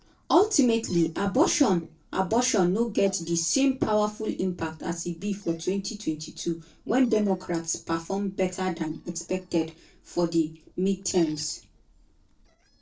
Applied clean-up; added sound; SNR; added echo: neural separator model SepFormer DNS4.